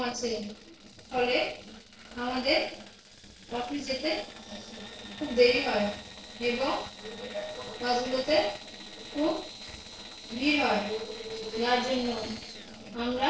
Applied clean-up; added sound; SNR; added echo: neural separator model SepFormer DNS4.